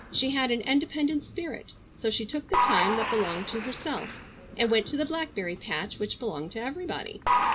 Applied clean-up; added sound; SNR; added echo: none; Applause / Crowd; 3 dB; none.